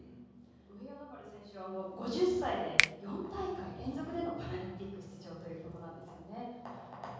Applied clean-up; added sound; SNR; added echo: none; Finger snapping; -2 dB; reverberation time 1.3 s.